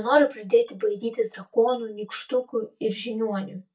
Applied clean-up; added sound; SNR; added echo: neural mask model DeepFilterNet 3.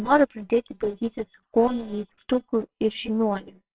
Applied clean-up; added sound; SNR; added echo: neural separator model SepFormer WHAMR!.